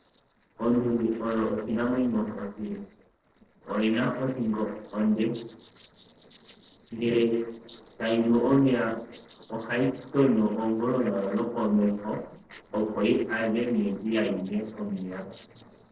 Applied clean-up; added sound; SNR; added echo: neural separator model SepFormer DNS4.